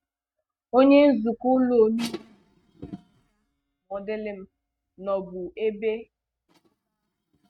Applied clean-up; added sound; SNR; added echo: neural mask model RNNoise.